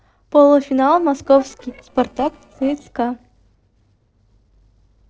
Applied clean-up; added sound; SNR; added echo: neural separator model SepFormer DNS4.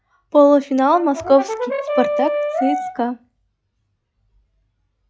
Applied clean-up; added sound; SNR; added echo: classical method log-MMSE.